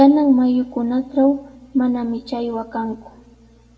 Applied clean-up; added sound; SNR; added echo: none; none; none; reverberation time 1.6 s.